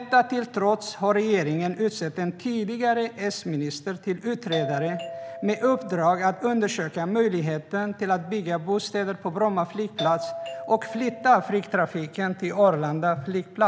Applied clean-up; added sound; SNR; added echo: none; Doorbell; 11 dB; none.